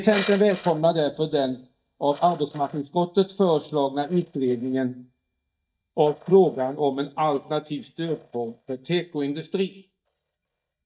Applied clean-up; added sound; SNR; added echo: neural mask model DeepFilterNet 3.